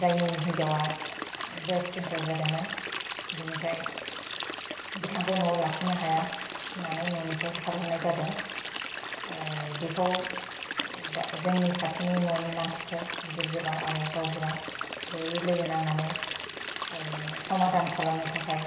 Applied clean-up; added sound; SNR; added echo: none; Stream; 4 dB; reverberation time 1.4 s.